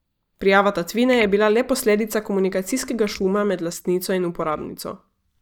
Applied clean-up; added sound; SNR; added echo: neural mask model DeepFilterNet 3.